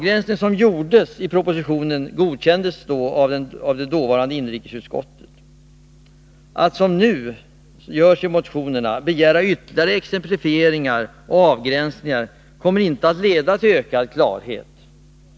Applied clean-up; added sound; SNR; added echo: none; none; none; none.